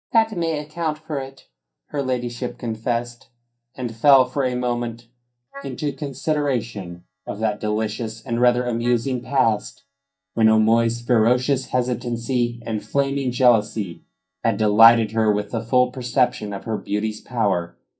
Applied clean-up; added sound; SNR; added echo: neural mask model DeepFilterNet 3.